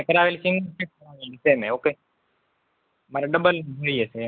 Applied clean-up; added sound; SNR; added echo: none; none; none; none.